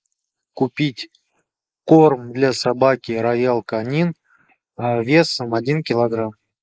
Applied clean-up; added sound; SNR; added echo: neural mask model Resemble Enhance denoiser.